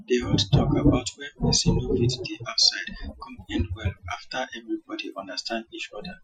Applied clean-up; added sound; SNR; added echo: classical method Wiener filter.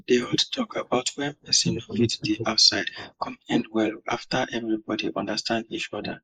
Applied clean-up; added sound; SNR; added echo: neural mask model Resemble Enhance denoiser.